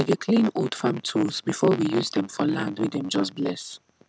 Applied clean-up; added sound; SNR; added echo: none; none; none; none.